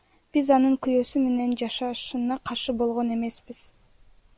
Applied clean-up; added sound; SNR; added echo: none; none; none; none.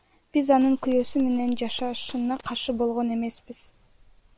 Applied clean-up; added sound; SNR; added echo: none; Gunshot, gunfire; 13 dB; none.